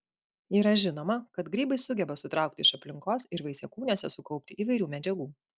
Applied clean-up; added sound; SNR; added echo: none; none; none; none.